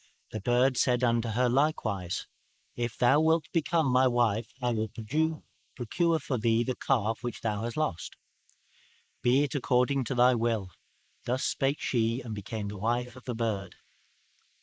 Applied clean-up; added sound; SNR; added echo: neural mask model Resemble Enhance denoiser.